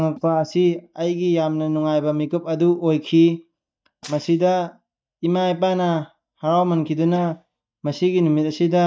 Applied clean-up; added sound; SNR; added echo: neural mask model DeepFilterNet 3.